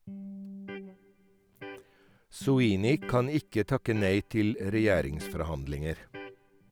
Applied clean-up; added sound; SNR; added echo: none; Electric guitar; 14 dB; none.